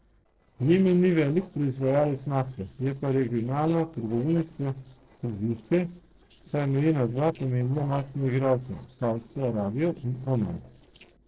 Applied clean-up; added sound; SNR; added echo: neural separator model SepFormer DNS4.